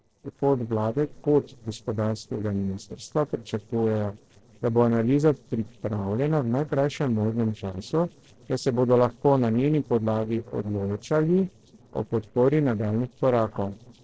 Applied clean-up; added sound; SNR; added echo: neural separator model SepFormer DNS4.